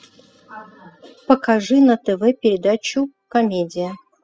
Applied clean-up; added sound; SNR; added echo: classical method spectral subtraction.